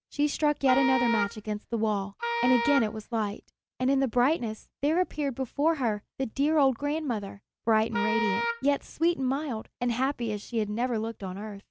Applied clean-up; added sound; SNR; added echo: none; Wind instrument, woodwind instrument; 4 dB; none.